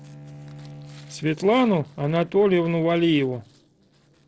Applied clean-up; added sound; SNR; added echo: neural separator model SepFormer DNS4.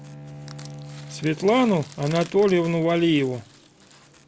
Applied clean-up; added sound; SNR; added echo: none; Crushing + Bowed string instrument; 18 dB; none.